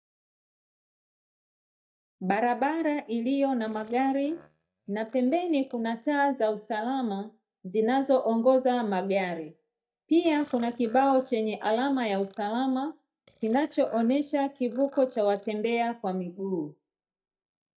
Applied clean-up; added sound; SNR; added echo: neural mask model DeepFilterNet 3.